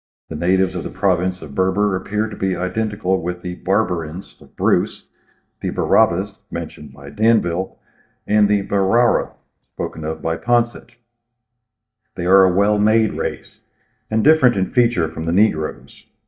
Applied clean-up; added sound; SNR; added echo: neural mask model DeepFilterNet 3.